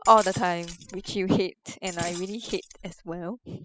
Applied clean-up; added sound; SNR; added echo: classical method spectral subtraction.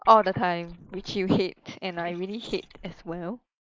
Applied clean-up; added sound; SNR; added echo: neural mask model Resemble Enhance denoiser.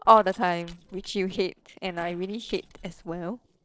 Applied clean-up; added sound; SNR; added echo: neural separator model SepFormer DNS4.